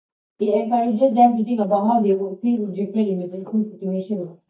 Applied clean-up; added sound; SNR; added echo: neural mask model DeepFilterNet 3.